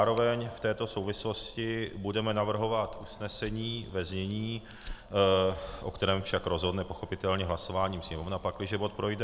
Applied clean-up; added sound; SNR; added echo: none; Fire; 19 dB; none.